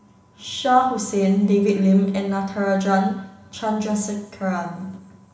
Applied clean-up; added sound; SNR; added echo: none; none; none; reverberation time 2.4 s.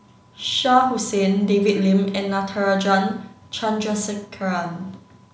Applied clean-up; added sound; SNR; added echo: none; none; none; none.